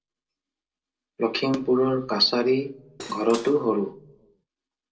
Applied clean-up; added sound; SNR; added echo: none; Cutlery, silverware / Dishes, pots, and pans; 14 dB; reverberation time 0.2 s.